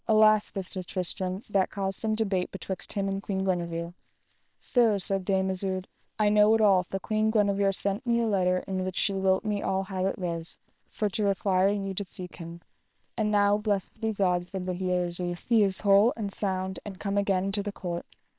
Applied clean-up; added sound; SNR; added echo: neural separator model SepFormer WHAM!.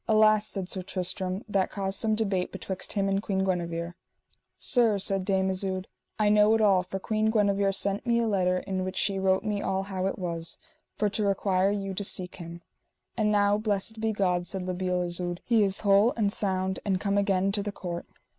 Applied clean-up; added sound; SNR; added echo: none; none; none; none.